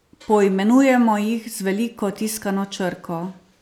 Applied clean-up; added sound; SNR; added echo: none; none; none; none.